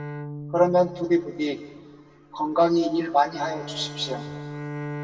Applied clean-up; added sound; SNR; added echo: none; Bowed string instrument; 12 dB; reverberation time 1.6 s.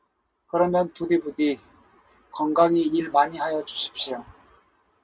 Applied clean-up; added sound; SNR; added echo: none; none; none; none.